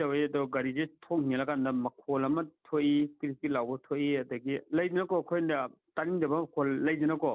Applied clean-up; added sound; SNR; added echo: none; none; none; none.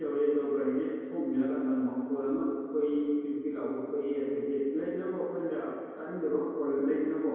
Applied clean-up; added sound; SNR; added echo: none; none; none; reverberation time 2.2 s.